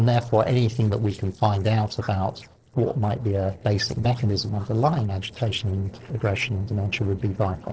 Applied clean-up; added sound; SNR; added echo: neural separator model SepFormer DNS4.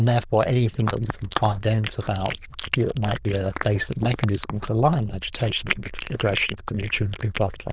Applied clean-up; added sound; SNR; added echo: neural diffusion model UNIVERSE++.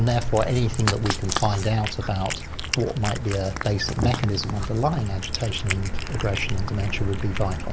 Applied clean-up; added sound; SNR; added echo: none; Cat + Motor vehicle (road); 3 dB; none.